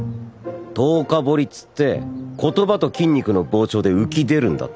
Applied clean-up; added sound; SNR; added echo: none; none; none; none.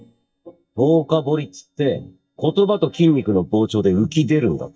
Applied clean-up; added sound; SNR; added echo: neural mask model DeepFilterNet 3.